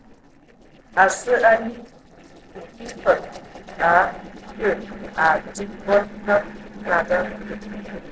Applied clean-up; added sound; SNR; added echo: neural separator model SepFormer DNS4.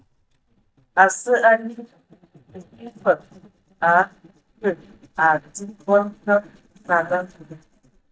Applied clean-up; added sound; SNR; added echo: neural mask model DeepFilterNet 3.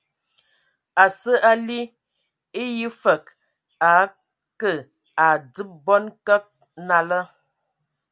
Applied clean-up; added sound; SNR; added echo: none; none; none; none.